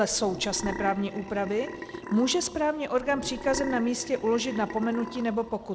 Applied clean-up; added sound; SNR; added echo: none; Burping, eructation; 11 dB; none.